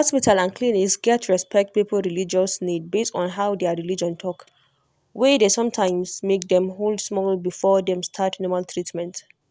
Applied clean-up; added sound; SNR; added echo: none; none; none; none.